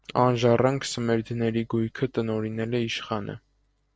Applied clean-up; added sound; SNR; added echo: neural separator model SepFormer DNS4.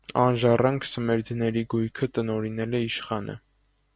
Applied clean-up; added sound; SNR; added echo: none; none; none; none.